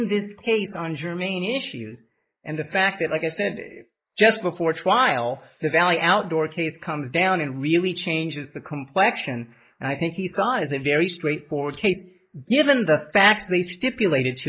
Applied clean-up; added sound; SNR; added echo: neural mask model Resemble Enhance denoiser.